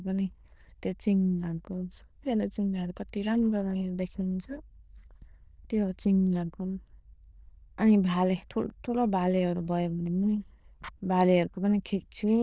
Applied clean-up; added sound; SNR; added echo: neural diffusion model UNIVERSE++.